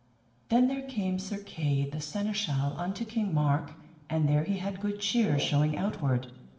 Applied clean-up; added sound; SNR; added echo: none; Brass instrument; 15 dB; reverberation time 1.5 s.